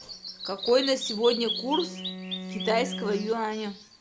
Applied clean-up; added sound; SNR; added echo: none; Bowed string instrument + Bird vocalization, bird call, bird song; 7 dB; none.